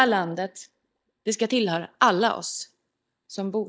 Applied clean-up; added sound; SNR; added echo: neural mask model DeepFilterNet 3.